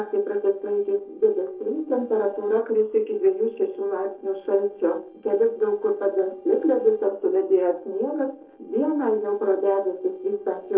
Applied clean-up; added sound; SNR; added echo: neural separator model SepFormer DNS4.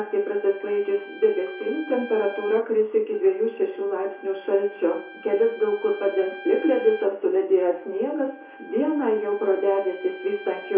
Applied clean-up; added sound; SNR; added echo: none; Trumpet; 19 dB; reverberation time 0.6 s.